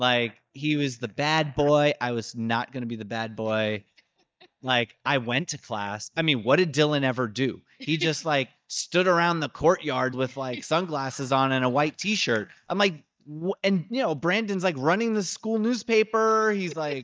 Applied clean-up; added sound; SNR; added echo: neural mask model DeepFilterNet 3.